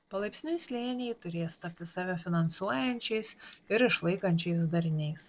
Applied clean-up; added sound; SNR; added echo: neural separator model SepFormer DNS4.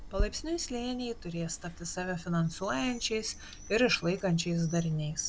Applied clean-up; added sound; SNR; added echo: none; Chewing, mastication; 9 dB; none.